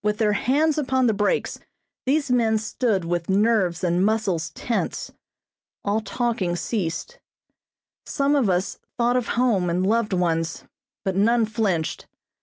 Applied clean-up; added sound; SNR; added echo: none; none; none; none.